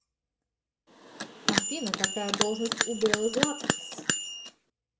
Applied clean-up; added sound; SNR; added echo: none; Bell; -3 dB; reverberation time 0.4 s.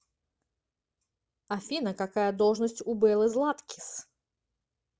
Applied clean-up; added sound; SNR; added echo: none; none; none; none.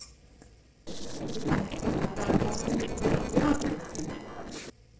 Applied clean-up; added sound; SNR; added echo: neural separator model SepFormer DNS4.